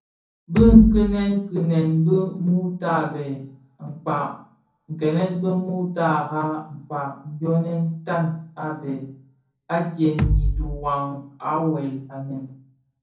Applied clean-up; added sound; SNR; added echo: none; Bass drum; 1 dB; reverberation time 0.6 s.